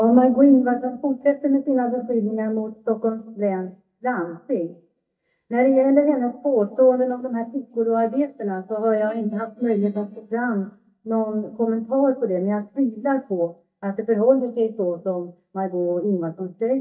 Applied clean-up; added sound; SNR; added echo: neural mask model DeepFilterNet 3.